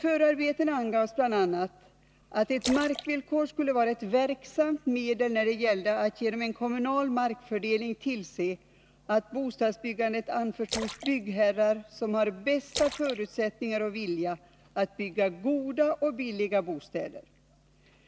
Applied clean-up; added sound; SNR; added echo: none; Splash, splatter; 13 dB; none.